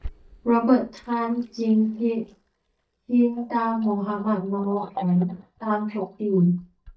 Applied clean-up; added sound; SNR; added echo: neural mask model DeepFilterNet 3.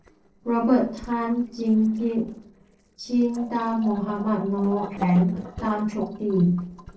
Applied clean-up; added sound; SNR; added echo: neural separator model SepFormer DNS4.